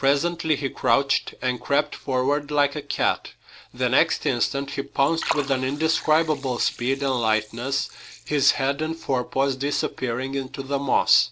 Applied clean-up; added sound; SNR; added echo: neural separator model SepFormer DNS4.